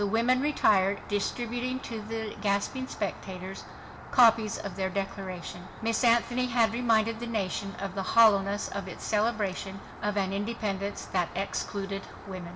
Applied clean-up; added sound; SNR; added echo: none; Rain; 15 dB; reverberation time 1.4 s.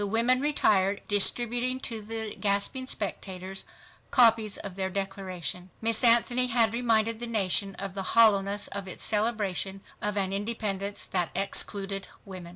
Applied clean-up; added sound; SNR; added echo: none; none; none; none.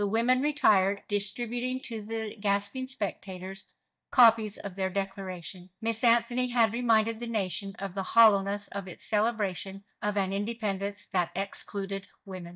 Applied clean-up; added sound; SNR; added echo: neural mask model DeepFilterNet 3.